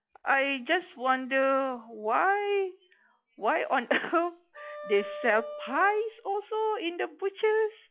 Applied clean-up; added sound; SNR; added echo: classical method log-MMSE.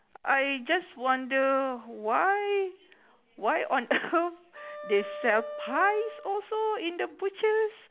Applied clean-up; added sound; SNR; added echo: none; Wind instrument, woodwind instrument; 12 dB; none.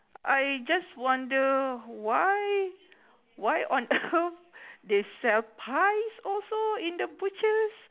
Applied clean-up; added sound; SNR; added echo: none; none; none; none.